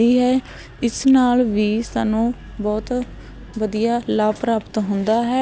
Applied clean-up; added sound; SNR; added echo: none; none; none; none.